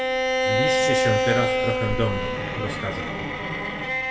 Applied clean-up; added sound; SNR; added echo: none; Bowed string instrument; -5 dB; reverberation time 2.0 s.